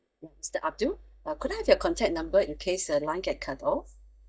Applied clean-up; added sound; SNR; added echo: neural mask model DeepFilterNet 3.